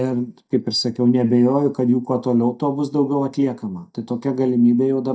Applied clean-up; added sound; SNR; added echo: neural mask model DeepFilterNet 3.